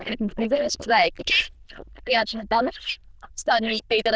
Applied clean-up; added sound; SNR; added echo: neural diffusion model UNIVERSE++.